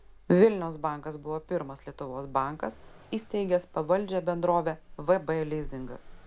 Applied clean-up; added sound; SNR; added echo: none; Accelerating, revving, vroom; 18 dB; none.